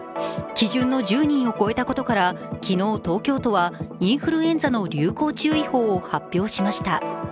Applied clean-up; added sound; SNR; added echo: none; none; none; none.